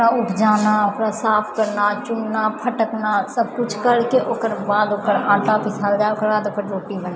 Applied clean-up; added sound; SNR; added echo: none; none; none; none.